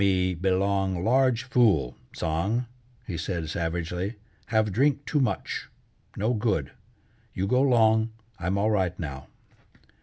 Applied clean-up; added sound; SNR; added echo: none; none; none; none.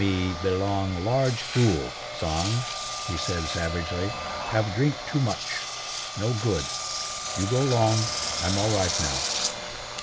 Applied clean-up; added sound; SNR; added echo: none; Engine; 5 dB; none.